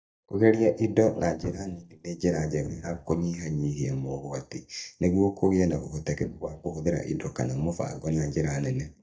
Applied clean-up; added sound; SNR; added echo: neural mask model DeepFilterNet 3.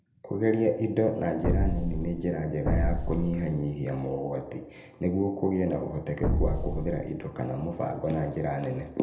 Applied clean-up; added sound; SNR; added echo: none; Explosion; -1 dB; reverberation time 0.8 s.